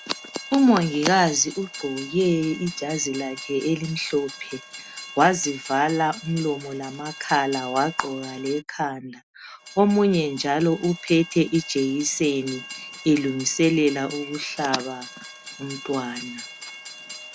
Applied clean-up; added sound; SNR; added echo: none; Train; 15 dB; none.